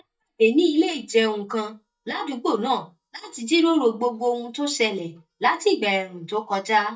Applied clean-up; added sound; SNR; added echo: neural mask model DeepFilterNet 3.